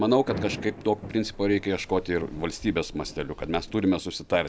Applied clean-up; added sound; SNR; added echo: none; Thunder / Rain; 14 dB; none.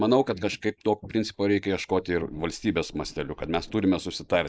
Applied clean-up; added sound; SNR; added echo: neural mask model Resemble Enhance denoiser.